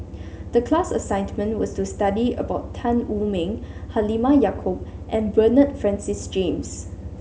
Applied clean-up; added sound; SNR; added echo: none; none; none; none.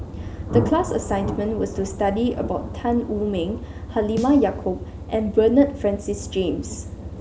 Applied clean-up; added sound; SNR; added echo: none; Thunder + Snare drum; 11 dB; none.